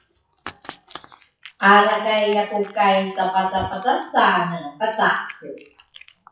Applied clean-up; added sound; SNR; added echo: classical method WPE with log-MMSE.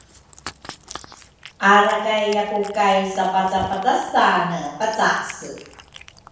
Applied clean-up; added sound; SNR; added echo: none; Cat; 20 dB; reverberation time 0.7 s.